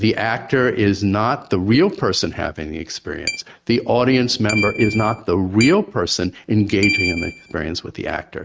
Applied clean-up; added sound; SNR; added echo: neural mask model RNNoise.